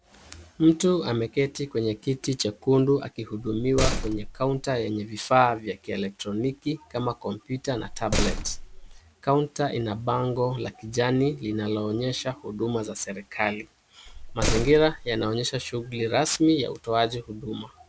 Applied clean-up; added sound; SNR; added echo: none; Slam; 2 dB; none.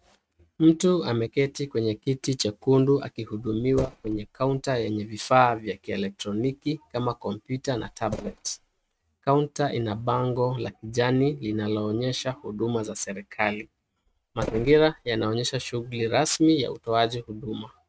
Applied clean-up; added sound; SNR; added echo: neural mask model RNNoise.